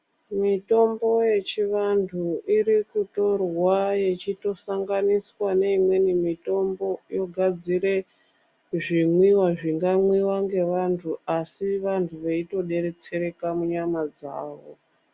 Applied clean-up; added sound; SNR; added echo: none; none; none; none.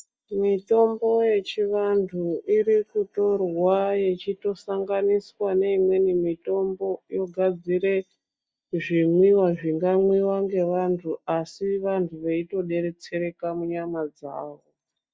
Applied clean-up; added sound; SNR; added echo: neural mask model DeepFilterNet 3.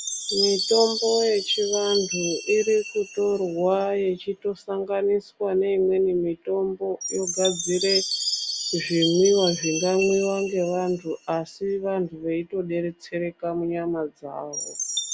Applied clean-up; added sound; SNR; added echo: none; Chime; 8 dB; none.